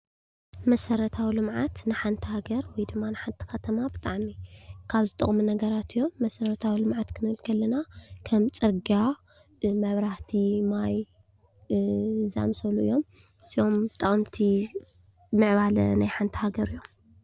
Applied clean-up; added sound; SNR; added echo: none; none; none; none.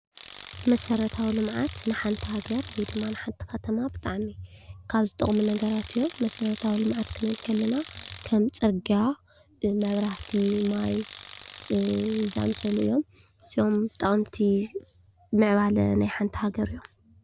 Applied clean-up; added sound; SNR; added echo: none; Tools; 18 dB; none.